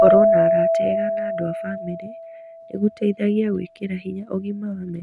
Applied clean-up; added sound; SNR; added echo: none; Keyboard (musical); -3 dB; none.